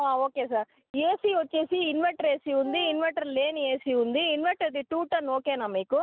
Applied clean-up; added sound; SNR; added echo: none; Wind instrument, woodwind instrument; 14 dB; none.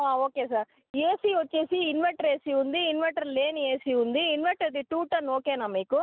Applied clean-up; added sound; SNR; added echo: none; none; none; none.